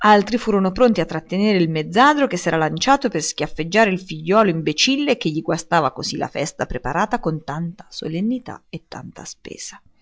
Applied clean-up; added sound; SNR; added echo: none; none; none; none.